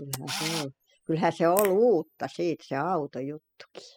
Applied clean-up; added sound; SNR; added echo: classical method spectral subtraction.